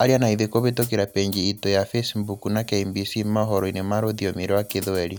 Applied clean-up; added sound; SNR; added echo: none; Hi-hat; 19 dB; none.